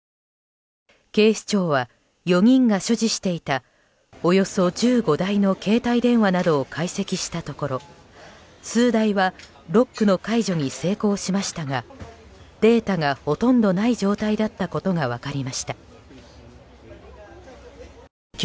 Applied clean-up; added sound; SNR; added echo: none; none; none; none.